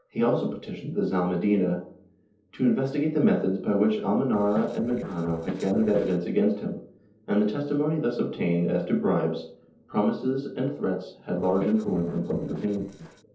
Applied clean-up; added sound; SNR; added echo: neural separator model SepFormer DNS4.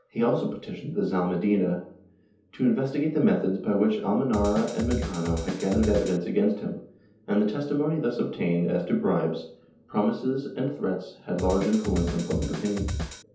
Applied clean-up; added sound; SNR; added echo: none; Drum kit; 6 dB; reverberation time 0.6 s.